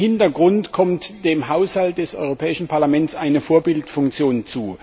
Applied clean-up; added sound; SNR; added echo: none; none; none; none.